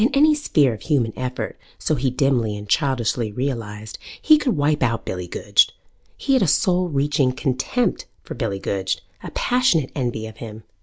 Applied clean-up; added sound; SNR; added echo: none; none; none; none.